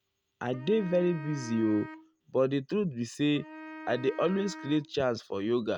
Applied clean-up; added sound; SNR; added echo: none; Wind instrument, woodwind instrument; 16 dB; none.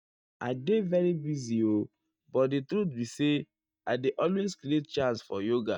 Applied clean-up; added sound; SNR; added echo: neural mask model DeepFilterNet 3.